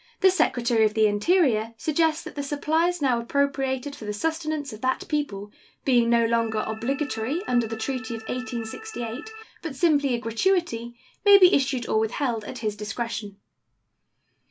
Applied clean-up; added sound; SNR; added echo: none; Organ; 15 dB; none.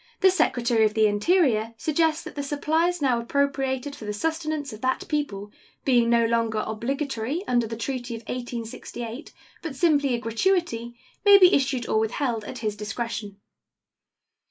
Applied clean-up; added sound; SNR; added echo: neural mask model Resemble Enhance denoiser.